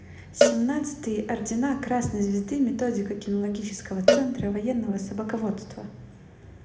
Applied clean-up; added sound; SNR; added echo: none; Cowbell; 1 dB; reverberation time 1.0 s.